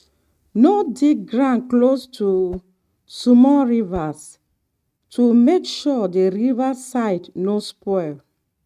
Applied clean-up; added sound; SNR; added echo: neural mask model RNNoise.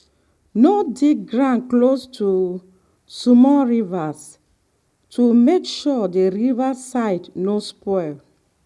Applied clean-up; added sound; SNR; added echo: none; none; none; none.